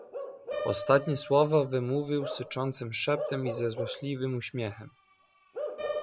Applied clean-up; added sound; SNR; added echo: none; Piano + Bark / Livestock, farm animals, working animals; 9 dB; none.